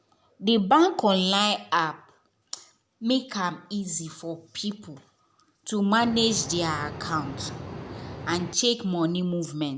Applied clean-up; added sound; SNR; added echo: none; Boat, Water vehicle; 10 dB; none.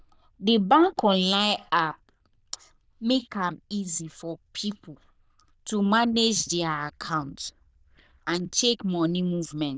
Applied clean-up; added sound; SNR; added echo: neural diffusion model UNIVERSE++.